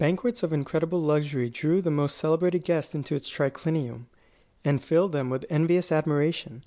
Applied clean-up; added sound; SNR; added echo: none; none; none; none.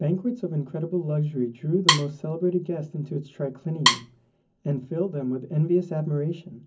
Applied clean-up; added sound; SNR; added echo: none; Wood; -1 dB; reverberation time 0.3 s.